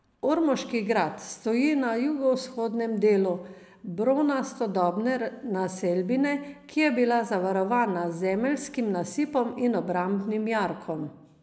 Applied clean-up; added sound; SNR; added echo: none; none; none; none.